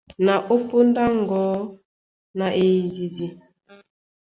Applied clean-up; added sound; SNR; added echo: none; none; none; none.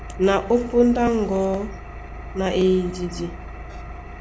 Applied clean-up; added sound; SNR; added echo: none; Engine; 12 dB; none.